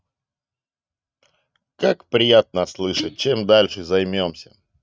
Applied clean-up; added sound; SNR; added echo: neural mask model RNNoise.